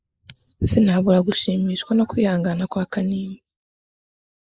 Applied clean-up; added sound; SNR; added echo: neural mask model Resemble Enhance denoiser.